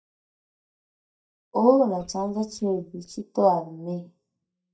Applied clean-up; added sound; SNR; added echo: neural mask model DeepFilterNet 3.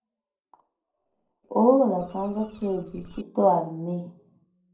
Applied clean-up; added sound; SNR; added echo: neural separator model SepFormer DNS4.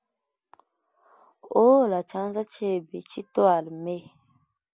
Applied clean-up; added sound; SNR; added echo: none; none; none; none.